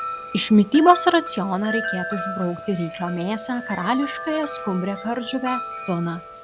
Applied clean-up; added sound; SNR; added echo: none; Wind chime; 9 dB; none.